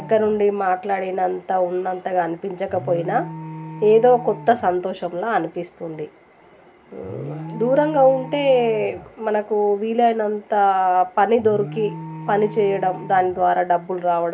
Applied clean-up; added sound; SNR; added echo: none; Alarm; 17 dB; none.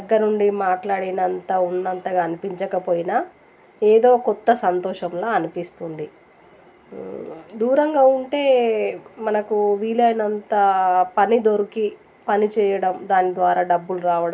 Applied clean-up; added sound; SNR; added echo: none; none; none; none.